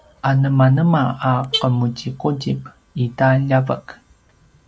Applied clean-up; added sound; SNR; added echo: none; Alarm / Car; 17 dB; none.